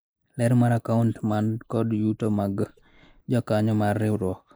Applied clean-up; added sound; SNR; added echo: neural mask model Resemble Enhance denoiser.